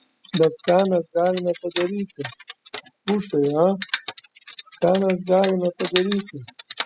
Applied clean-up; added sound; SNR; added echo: classical method spectral subtraction.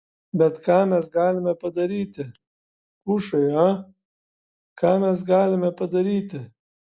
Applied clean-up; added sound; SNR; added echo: none; none; none; none.